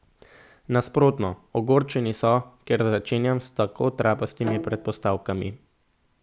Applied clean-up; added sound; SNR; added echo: none; Bowed string instrument; 10 dB; none.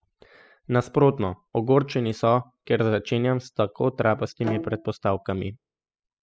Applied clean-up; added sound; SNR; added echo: classical method spectral subtraction.